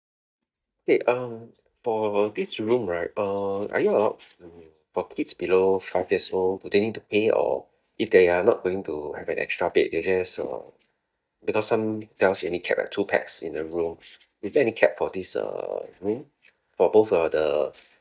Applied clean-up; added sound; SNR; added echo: neural mask model DeepFilterNet 3.